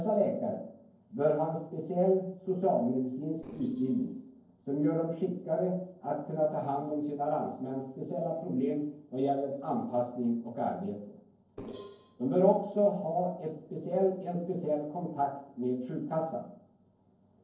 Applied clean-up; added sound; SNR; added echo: neural separator model SepFormer DNS4.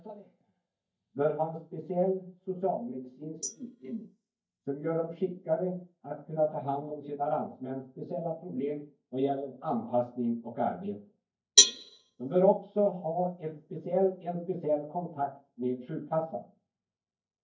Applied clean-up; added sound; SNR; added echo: neural mask model DeepFilterNet 3.